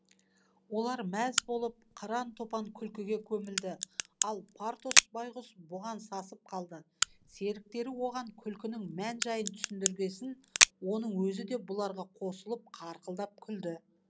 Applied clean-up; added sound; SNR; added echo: none; Crack; -4 dB; none.